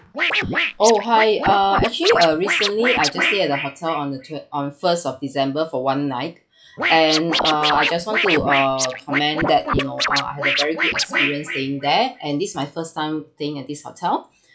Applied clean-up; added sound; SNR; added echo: classical method log-MMSE.